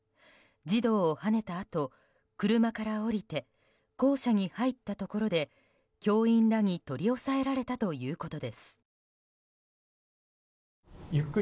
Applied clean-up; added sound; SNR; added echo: none; none; none; none.